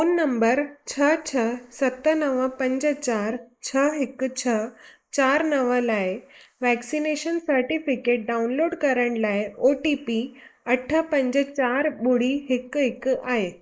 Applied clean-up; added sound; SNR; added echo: neural mask model Resemble Enhance denoiser.